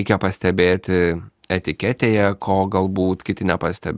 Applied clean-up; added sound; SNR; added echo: none; none; none; none.